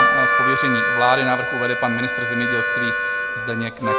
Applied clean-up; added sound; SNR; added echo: none; Harmonica; -4 dB; none.